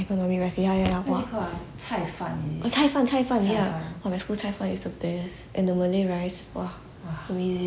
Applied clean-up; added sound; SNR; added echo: none; none; none; none.